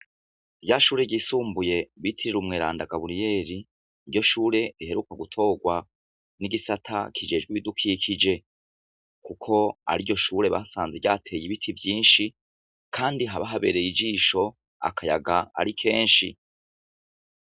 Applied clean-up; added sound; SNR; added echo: none; none; none; none.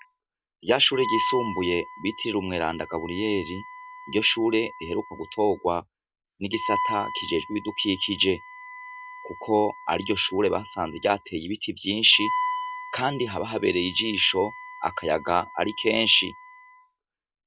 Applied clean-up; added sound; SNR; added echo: none; Wind instrument, woodwind instrument; 10 dB; none.